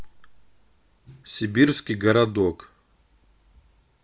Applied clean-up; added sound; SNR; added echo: none; none; none; none.